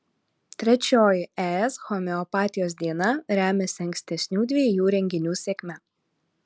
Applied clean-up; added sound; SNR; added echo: none; none; none; none.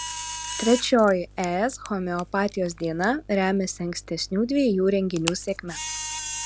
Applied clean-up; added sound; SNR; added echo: none; Camera; 12 dB; none.